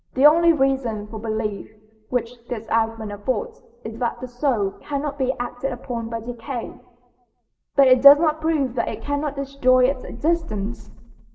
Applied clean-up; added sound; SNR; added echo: none; none; none; reverberation time 0.9 s.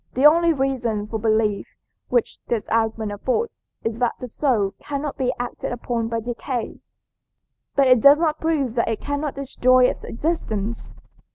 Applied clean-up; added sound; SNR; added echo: none; none; none; none.